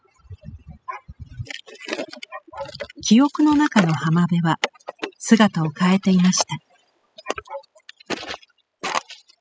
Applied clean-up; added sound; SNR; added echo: classical method spectral subtraction.